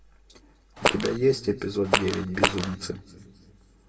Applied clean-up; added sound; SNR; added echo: none; Fart; -3 dB; reverberation time 1.7 s.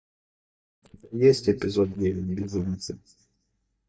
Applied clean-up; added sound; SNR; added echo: neural mask model DeepFilterNet 3.